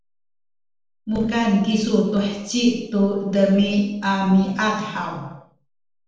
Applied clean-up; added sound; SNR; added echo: none; none; none; reverberation time 0.7 s.